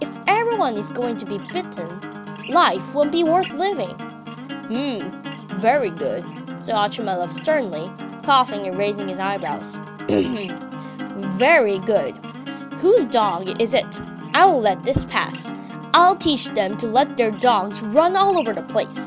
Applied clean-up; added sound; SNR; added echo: none; Acoustic guitar; 11 dB; none.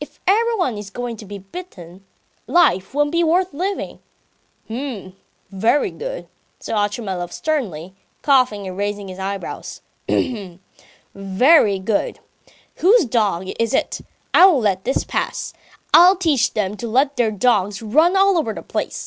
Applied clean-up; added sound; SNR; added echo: none; none; none; none.